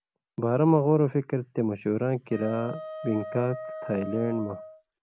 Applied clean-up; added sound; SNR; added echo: none; Wind instrument, woodwind instrument; 13 dB; none.